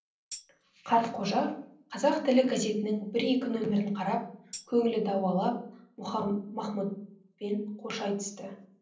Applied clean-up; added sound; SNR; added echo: none; Tambourine; 18 dB; reverberation time 0.6 s.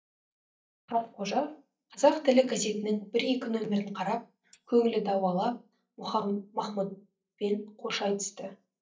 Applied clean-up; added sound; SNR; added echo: neural mask model DeepFilterNet 3.